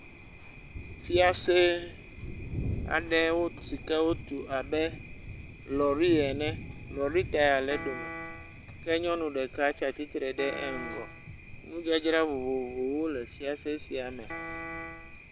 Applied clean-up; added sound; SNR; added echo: none; Piano + Thunder; 10 dB; none.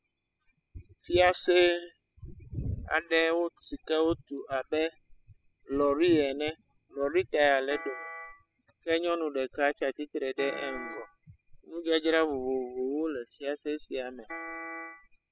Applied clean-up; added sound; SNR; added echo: classical method spectral subtraction.